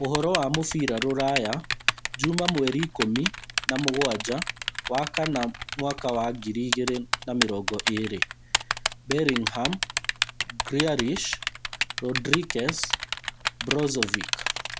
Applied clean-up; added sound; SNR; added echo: none; Typing; 2 dB; none.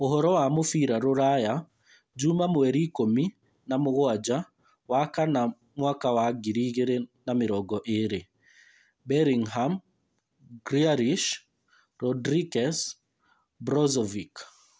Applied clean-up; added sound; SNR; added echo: none; none; none; none.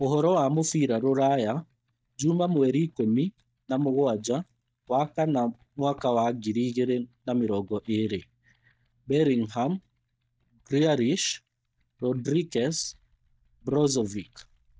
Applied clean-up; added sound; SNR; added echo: neural mask model DeepFilterNet 3.